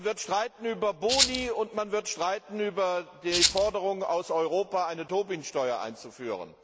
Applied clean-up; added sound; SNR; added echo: none; Rattle (instrument); -3 dB; none.